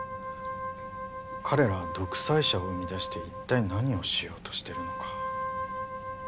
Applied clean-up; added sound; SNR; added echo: none; Wind instrument, woodwind instrument; 6 dB; none.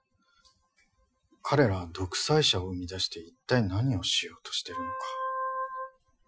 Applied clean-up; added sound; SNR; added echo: classical method Wiener filter.